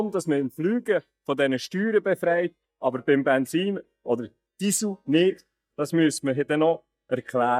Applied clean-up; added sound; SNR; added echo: neural mask model DeepFilterNet 3.